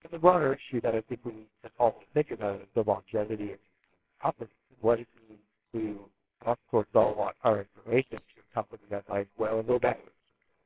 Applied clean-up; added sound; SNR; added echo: neural separator model SepFormer WHAMR!.